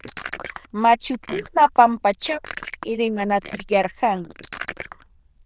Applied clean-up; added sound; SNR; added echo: neural diffusion model UNIVERSE++.